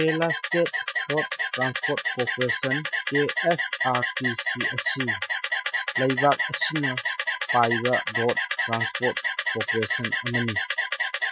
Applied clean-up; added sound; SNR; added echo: classical method Wiener filter.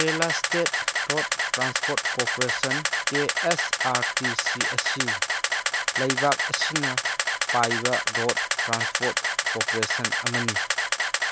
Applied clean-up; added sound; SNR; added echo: none; Camera; -5 dB; none.